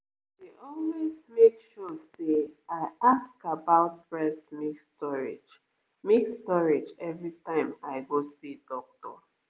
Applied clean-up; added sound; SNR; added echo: none; none; none; none.